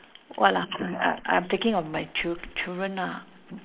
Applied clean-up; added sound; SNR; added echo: neural mask model Resemble Enhance denoiser.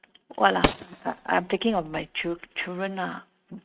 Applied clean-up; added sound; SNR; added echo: neural mask model RNNoise.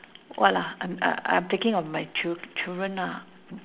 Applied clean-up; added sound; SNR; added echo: none; none; none; none.